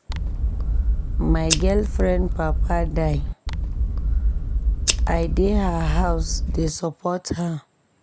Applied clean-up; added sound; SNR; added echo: none; Scissors; -4 dB; none.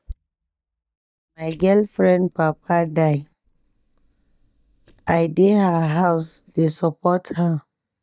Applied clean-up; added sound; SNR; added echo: neural mask model DeepFilterNet 3.